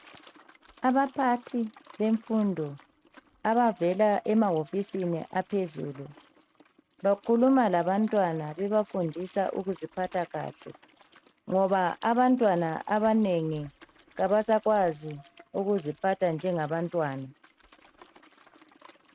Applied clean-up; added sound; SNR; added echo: neural mask model RNNoise.